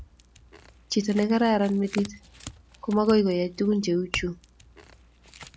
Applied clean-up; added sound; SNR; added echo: none; Chink, clink / Domestic sounds, home sounds; 18 dB; none.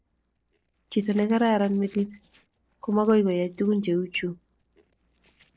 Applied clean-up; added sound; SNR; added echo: neural separator model SepFormer DNS4.